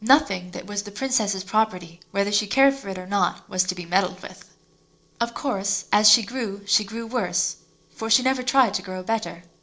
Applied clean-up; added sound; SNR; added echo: neural separator model SepFormer DNS4.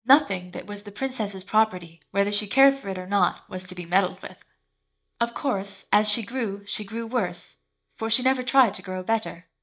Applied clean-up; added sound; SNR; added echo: neural mask model DeepFilterNet 3.